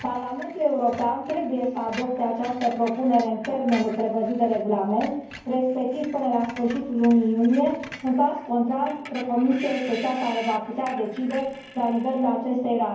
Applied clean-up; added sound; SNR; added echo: none; Screech; 19 dB; reverberation time 0.9 s.